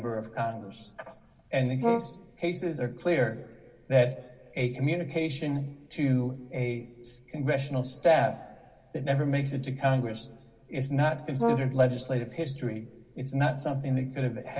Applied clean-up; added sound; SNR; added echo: none; Brass instrument; 3 dB; reverberation time 1.6 s.